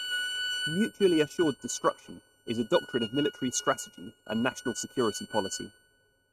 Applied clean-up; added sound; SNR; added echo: neural mask model RNNoise.